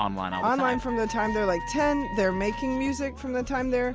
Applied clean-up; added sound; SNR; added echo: none; Wind instrument, woodwind instrument; 10 dB; none.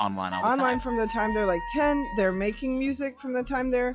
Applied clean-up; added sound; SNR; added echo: classical method log-MMSE.